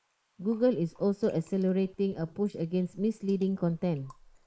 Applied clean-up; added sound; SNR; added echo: neural mask model Resemble Enhance denoiser.